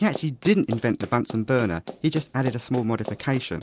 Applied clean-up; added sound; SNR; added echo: none; Run; 15 dB; none.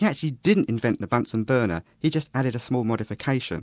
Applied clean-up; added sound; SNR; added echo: none; none; none; none.